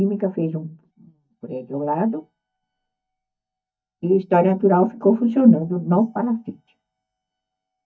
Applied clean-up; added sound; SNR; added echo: neural mask model DeepFilterNet 3.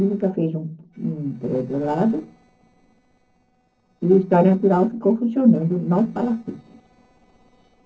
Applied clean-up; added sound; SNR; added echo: neural separator model SepFormer DNS4.